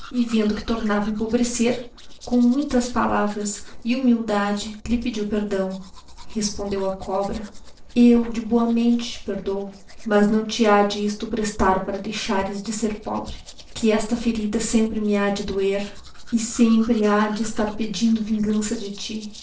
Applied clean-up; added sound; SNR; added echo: neural separator model SepFormer DNS4.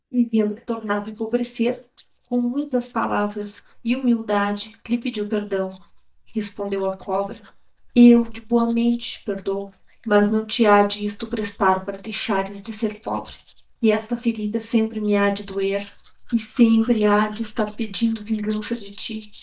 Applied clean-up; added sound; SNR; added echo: neural mask model DeepFilterNet 3.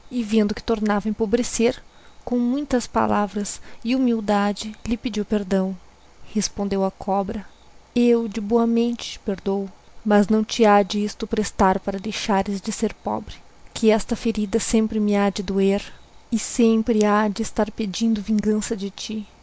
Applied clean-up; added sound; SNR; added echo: none; none; none; none.